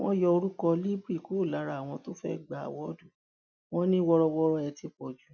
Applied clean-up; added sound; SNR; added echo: none; none; none; none.